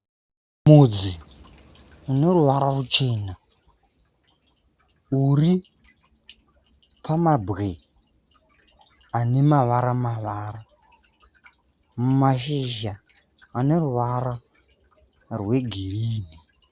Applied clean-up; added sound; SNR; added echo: none; none; none; none.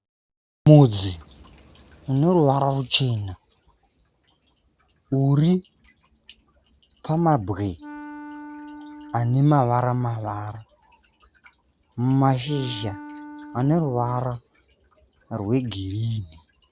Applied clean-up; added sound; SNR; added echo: none; Wind instrument, woodwind instrument; 17 dB; none.